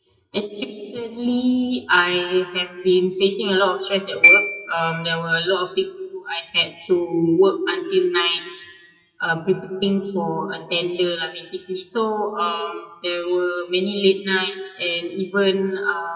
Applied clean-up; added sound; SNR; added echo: classical method WPE with log-MMSE.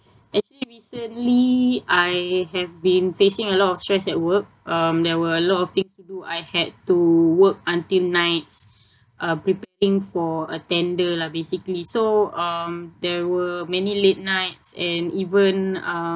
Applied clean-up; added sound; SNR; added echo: none; none; none; none.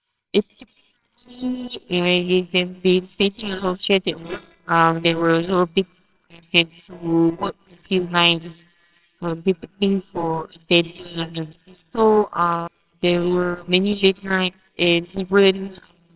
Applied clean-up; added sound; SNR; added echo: neural separator model SepFormer WHAMR!.